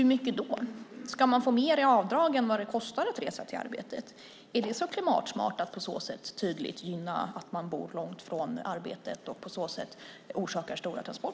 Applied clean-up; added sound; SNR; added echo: none; none; none; none.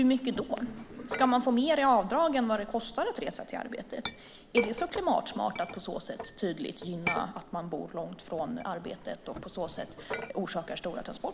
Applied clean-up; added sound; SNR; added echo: none; Chink, clink; 11 dB; none.